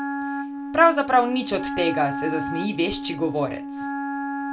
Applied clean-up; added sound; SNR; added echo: none; Wind instrument, woodwind instrument; 6 dB; reverberation time 0.2 s.